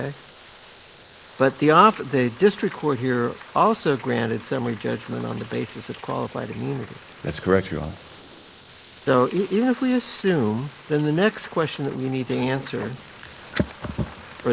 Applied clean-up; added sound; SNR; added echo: neural mask model Resemble Enhance denoiser.